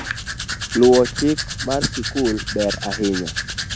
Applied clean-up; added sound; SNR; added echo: none; Domestic sounds, home sounds; 7 dB; none.